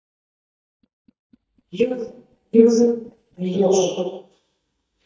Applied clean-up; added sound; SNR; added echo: neural mask model DeepFilterNet 3.